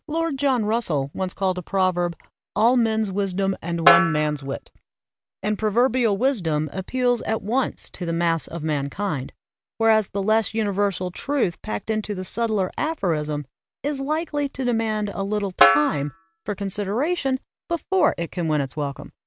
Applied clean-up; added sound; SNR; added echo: none; Snare drum; 1 dB; none.